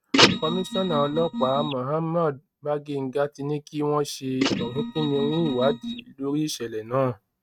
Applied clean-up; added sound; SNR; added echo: neural mask model RNNoise.